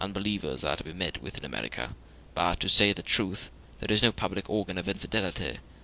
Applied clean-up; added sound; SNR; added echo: none; none; none; none.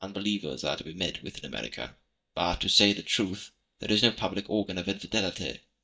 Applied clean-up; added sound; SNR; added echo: neural mask model DeepFilterNet 3.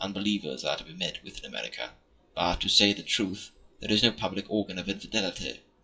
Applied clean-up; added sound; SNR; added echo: classical method WPE with log-MMSE.